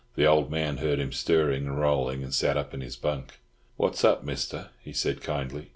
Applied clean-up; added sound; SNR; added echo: none; none; none; none.